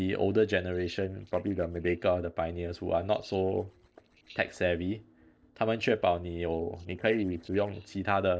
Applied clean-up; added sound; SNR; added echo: neural separator model SepFormer DNS4.